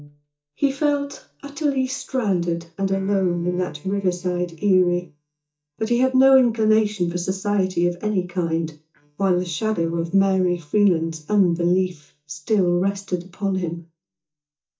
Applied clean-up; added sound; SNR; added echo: neural mask model DeepFilterNet 3.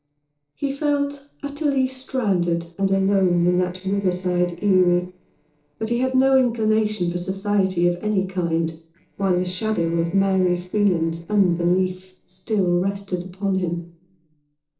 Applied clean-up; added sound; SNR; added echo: neural separator model SepFormer DNS4.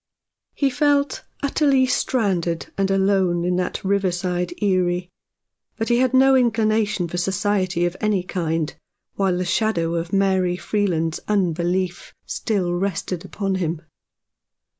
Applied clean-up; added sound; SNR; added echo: none; none; none; none.